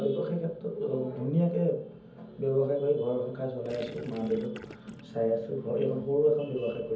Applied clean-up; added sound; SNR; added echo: none; Gurgling; 15 dB; reverberation time 0.7 s.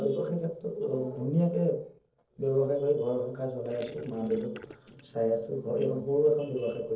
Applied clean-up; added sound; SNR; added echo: neural separator model SepFormer DNS4.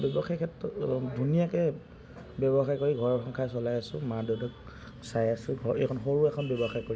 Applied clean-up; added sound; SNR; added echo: none; none; none; none.